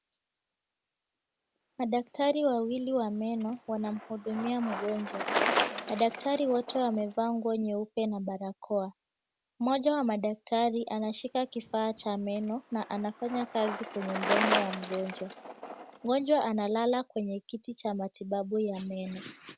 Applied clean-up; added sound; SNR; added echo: none; Bicycle; 7 dB; none.